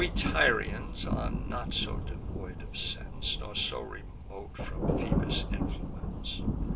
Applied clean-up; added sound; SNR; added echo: none; Thunder; -2 dB; none.